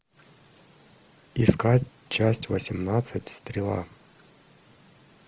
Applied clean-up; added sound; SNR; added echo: none; none; none; none.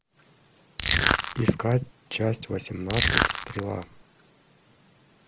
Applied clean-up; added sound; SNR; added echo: none; Crushing; -4 dB; none.